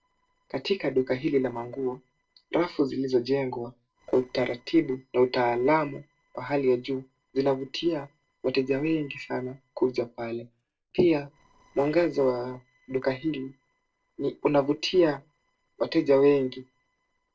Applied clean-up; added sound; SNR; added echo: neural separator model SepFormer DNS4.